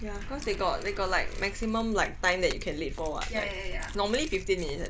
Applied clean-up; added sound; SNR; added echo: none; Keys jangling; 6 dB; none.